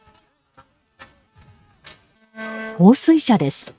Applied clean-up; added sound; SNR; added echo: neural mask model RNNoise.